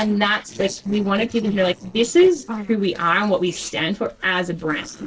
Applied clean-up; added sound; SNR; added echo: neural separator model SepFormer DNS4.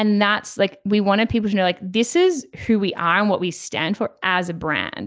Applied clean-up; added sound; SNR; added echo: none; none; none; none.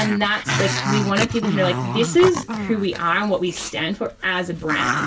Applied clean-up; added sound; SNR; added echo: none; Growling; 4 dB; reverberation time 0.1 s.